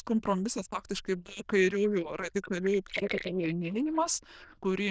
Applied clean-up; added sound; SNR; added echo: neural diffusion model UNIVERSE++.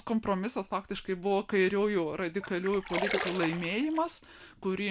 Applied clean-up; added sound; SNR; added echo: none; Splash, splatter; 7 dB; none.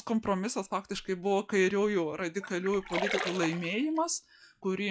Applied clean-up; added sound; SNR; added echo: classical method log-MMSE.